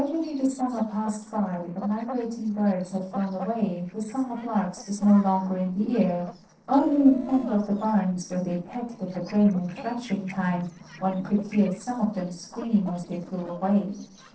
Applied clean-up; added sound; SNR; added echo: neural separator model SepFormer DNS4.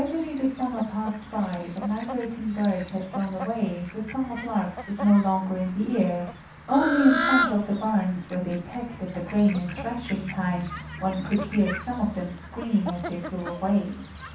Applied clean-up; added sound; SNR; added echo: none; Fowl; 8 dB; reverberation time 0.7 s.